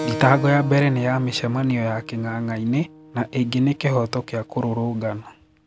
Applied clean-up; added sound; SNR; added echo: none; Keyboard (musical); 14 dB; none.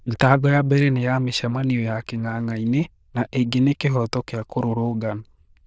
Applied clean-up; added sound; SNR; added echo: neural diffusion model UNIVERSE++.